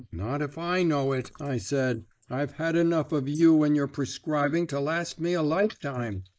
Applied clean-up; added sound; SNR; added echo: neural mask model Resemble Enhance denoiser.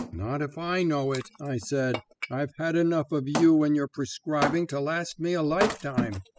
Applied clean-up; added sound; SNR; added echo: classical method spectral subtraction.